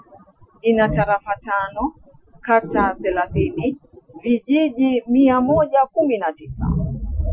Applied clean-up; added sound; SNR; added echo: classical method Wiener filter.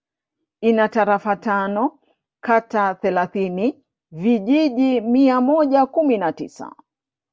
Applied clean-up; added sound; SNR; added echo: none; none; none; none.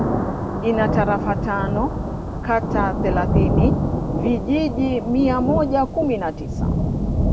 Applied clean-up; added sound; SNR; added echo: none; Thunder; -1 dB; none.